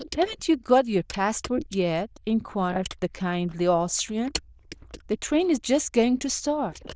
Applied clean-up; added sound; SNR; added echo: neural diffusion model UNIVERSE++.